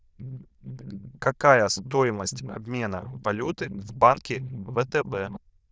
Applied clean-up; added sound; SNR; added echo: neural diffusion model UNIVERSE++.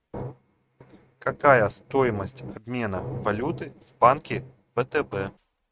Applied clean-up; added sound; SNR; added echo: neural mask model RNNoise.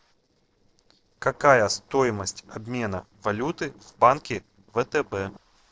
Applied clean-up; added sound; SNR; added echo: neural separator model SepFormer DNS4.